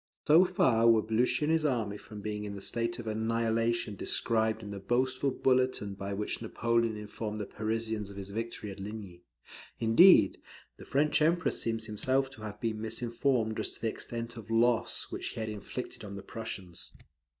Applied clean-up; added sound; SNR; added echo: neural mask model DeepFilterNet 3.